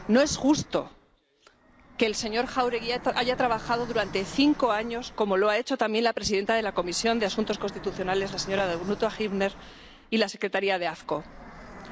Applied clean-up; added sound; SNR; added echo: none; Fixed-wing aircraft, airplane; 16 dB; none.